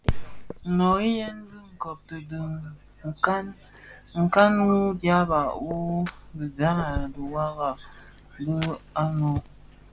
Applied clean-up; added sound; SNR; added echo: none; Fire; 16 dB; none.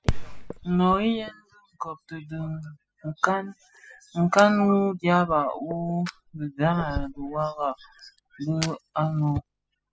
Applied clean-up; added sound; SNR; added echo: classical method spectral subtraction.